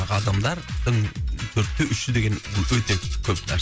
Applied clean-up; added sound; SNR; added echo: none; Rattle; 15 dB; none.